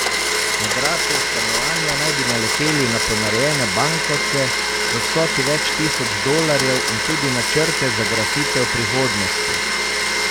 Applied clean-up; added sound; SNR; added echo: none; Domestic sounds, home sounds; -4 dB; none.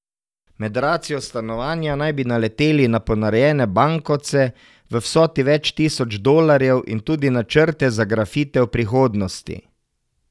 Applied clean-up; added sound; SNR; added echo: none; none; none; none.